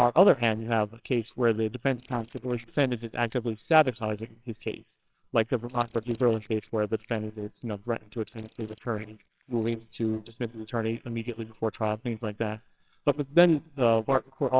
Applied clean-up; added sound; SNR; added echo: neural separator model SepFormer WHAMR!.